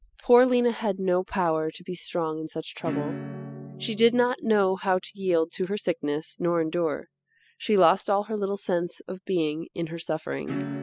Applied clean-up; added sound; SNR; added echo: classical method spectral subtraction.